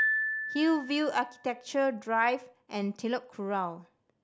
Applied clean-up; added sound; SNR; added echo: none; Piano; 6 dB; none.